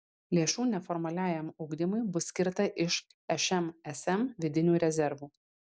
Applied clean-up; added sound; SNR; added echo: none; none; none; none.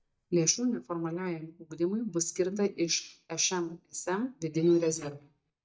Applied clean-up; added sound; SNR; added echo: neural mask model DeepFilterNet 3.